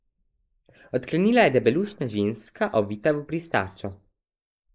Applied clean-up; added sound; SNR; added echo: neural mask model Resemble Enhance denoiser.